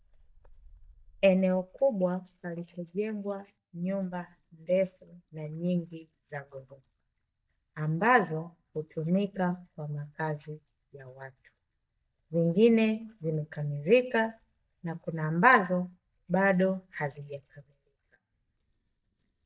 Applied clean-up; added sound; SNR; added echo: neural mask model DeepFilterNet 3.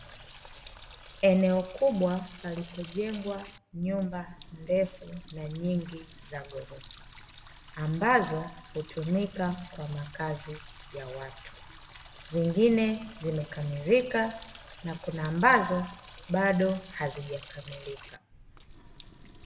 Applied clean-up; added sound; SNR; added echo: none; Water tap, faucet; 18 dB; none.